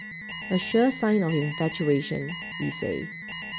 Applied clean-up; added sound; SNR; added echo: none; Alarm; 10 dB; none.